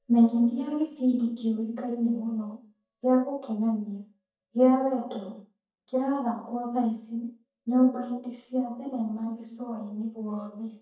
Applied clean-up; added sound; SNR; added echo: neural mask model DeepFilterNet 3.